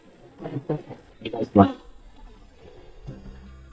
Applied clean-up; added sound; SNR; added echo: neural mask model DeepFilterNet 3.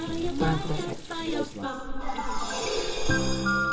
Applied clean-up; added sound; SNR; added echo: none; Sink (filling or washing) / Water tap, faucet; 3 dB; reverberation time 0.2 s.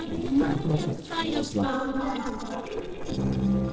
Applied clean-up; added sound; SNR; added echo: neural separator model SepFormer DNS4.